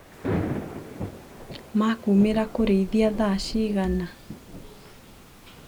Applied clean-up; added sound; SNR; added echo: none; Thunder / Rain + Marimba, xylophone; 9 dB; none.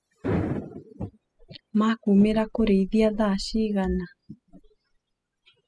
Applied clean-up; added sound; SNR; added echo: classical method spectral subtraction.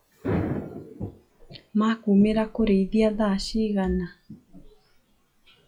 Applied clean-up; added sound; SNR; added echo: classical method log-MMSE.